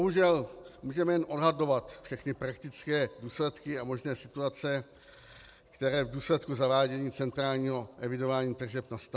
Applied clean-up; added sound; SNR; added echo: none; none; none; none.